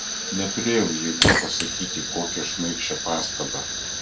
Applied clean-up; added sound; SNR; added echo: none; Fire; -2 dB; reverberation time 0.3 s.